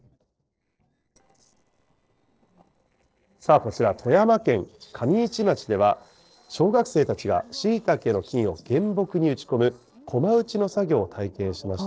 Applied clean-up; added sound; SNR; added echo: neural separator model SepFormer DNS4.